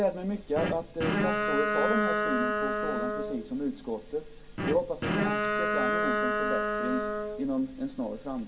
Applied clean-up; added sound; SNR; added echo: none; Bowed string instrument; -2 dB; reverberation time 0.2 s.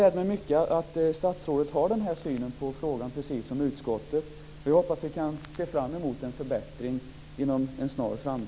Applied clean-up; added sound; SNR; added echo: none; none; none; none.